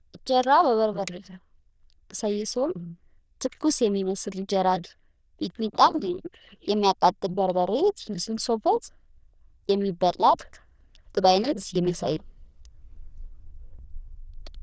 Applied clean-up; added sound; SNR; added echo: neural diffusion model UNIVERSE++.